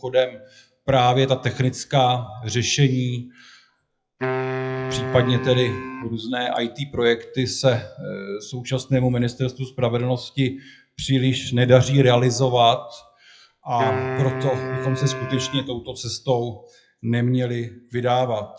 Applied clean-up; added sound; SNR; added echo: classical method WPE with log-MMSE.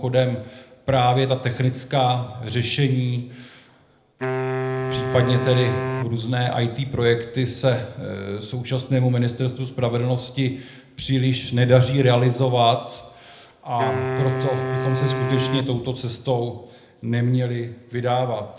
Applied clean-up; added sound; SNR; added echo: none; Wind instrument, woodwind instrument; 5 dB; reverberation time 0.7 s.